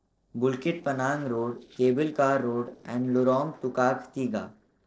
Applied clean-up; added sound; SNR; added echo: neural separator model SepFormer DNS4.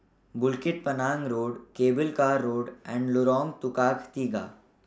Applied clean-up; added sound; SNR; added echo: none; none; none; none.